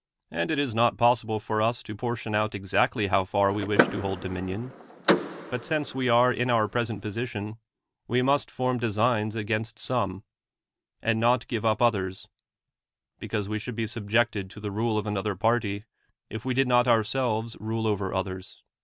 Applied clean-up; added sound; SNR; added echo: none; Door / Car; 4 dB; none.